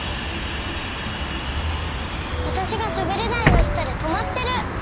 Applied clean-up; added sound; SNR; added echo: none; Bus; -4 dB; none.